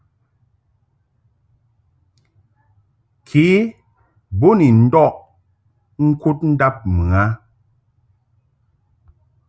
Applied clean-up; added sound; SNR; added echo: none; none; none; none.